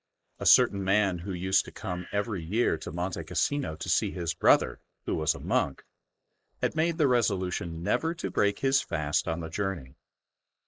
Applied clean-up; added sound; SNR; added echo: neural mask model Resemble Enhance denoiser.